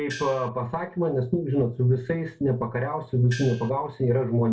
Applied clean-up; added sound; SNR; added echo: none; Gong; 13 dB; reverberation time 0.2 s.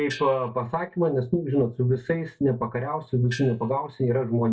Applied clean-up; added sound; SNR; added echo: neural mask model DeepFilterNet 3.